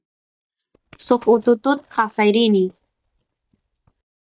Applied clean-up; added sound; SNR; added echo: neural mask model DeepFilterNet 3.